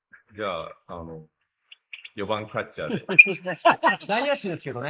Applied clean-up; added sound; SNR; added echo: neural mask model Resemble Enhance denoiser.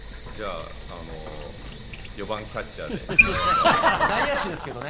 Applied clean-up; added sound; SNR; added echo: none; Sink (filling or washing) / Water tap, faucet; 4 dB; none.